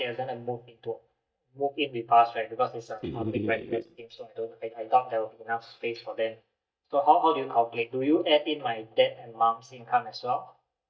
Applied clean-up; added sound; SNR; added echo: neural mask model DeepFilterNet 3.